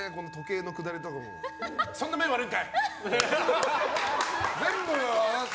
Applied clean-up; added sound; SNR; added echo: none; Musical instrument; 16 dB; none.